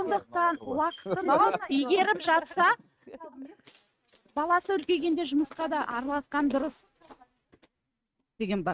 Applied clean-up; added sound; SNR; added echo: neural mask model RNNoise.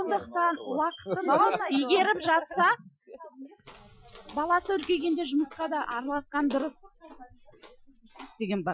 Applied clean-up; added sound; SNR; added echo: classical method Wiener filter.